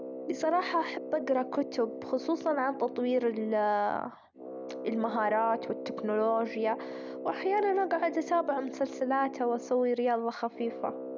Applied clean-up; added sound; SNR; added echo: none; Brass instrument; 10 dB; none.